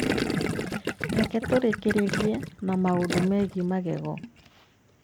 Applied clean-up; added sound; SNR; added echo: none; Gurgling; 4 dB; none.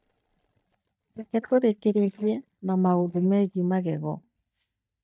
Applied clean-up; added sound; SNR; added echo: neural mask model DeepFilterNet 3.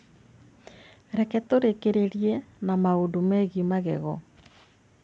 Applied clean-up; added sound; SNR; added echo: none; none; none; none.